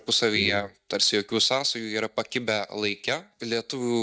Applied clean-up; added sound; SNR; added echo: neural mask model DeepFilterNet 3.